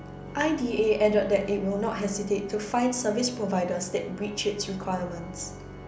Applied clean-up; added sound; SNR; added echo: none; Organ; 13 dB; none.